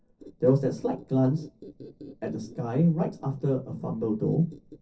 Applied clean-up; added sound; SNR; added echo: neural separator model SepFormer DNS4.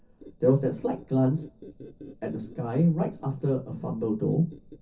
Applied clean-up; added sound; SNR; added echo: none; Squeak; 19 dB; reverberation time 0.3 s.